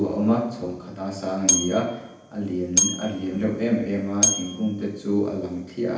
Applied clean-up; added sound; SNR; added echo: none; Bell; 1 dB; reverberation time 0.9 s.